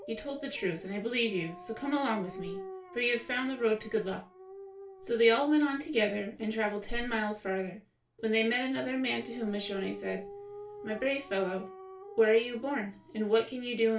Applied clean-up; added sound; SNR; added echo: none; Dog; 17 dB; reverberation time 0.3 s.